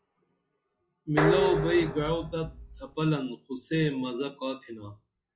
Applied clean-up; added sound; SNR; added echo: classical method log-MMSE.